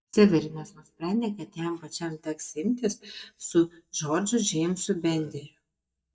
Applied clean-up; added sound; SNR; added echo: neural mask model DeepFilterNet 3.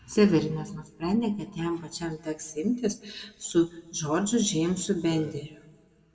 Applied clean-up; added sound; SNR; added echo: none; Burping, eructation; 16 dB; reverberation time 0.8 s.